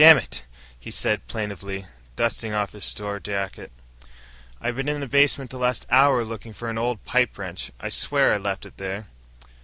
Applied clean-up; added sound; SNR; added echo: none; none; none; none.